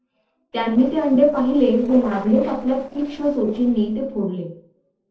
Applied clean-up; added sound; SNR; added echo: neural separator model SepFormer DNS4.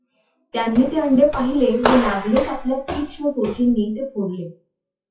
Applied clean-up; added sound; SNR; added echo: classical method WPE with log-MMSE.